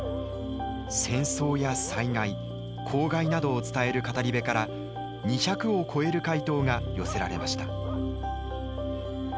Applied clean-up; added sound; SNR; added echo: none; Bass guitar + Bark / Cricket; 16 dB; none.